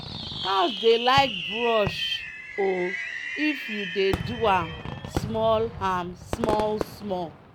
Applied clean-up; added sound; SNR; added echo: none; Fireworks; 6 dB; none.